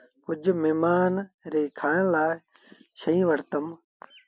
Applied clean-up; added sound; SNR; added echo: none; none; none; none.